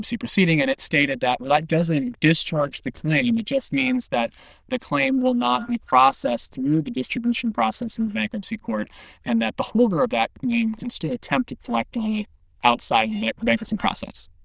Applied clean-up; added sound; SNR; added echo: neural diffusion model UNIVERSE++.